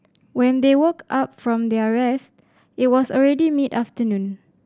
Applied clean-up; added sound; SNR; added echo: none; none; none; none.